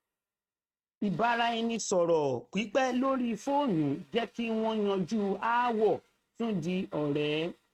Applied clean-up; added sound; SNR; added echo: neural mask model RNNoise.